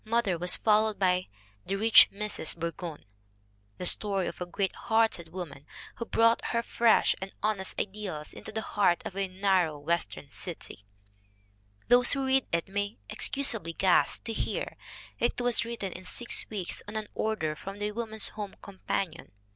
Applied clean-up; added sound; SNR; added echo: none; none; none; none.